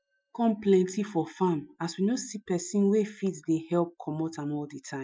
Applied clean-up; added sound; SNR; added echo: classical method Wiener filter.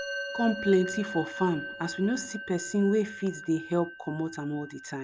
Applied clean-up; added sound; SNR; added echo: none; Musical instrument; 10 dB; none.